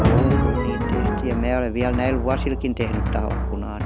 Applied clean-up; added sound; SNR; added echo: none; Drum; -3 dB; none.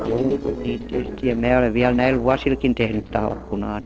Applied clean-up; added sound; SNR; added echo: neural separator model SepFormer DNS4.